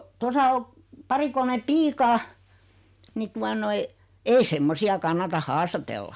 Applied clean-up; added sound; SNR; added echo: none; none; none; none.